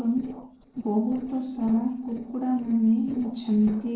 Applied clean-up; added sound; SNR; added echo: neural separator model SepFormer DNS4.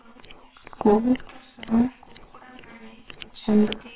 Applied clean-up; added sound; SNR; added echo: neural separator model SepFormer WHAMR!.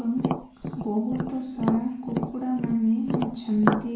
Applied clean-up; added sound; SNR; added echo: none; Tap; 4 dB; reverberation time 0.6 s.